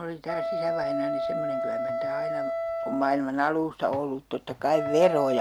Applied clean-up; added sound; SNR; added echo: none; Wind instrument, woodwind instrument; 3 dB; none.